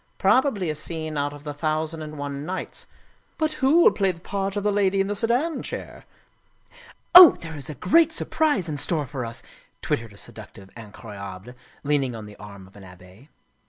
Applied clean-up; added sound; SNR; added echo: none; none; none; none.